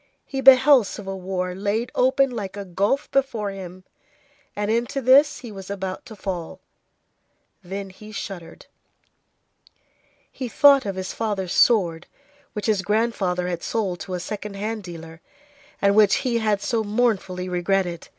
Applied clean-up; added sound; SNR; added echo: none; none; none; none.